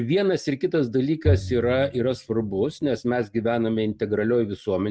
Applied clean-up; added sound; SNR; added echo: neural mask model RNNoise.